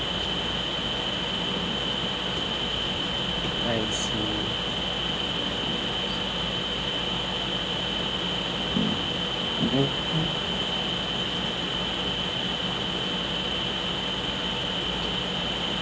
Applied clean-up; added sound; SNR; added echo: none; none; none; none.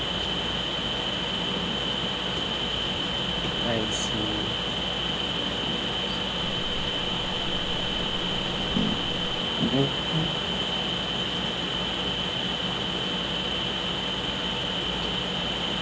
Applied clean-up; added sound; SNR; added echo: none; Walk, footsteps; 9 dB; none.